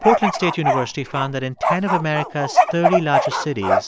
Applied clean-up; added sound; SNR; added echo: none; Bark; -2 dB; none.